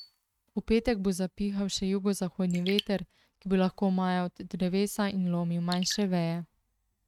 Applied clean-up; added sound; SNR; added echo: neural mask model RNNoise.